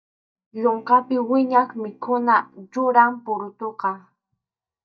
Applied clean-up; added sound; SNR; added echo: neural mask model DeepFilterNet 3.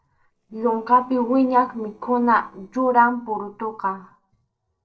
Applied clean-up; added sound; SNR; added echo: neural separator model SepFormer DNS4.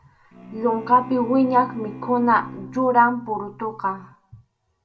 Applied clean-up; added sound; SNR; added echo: none; Bowed string instrument; 16 dB; reverberation time 0.3 s.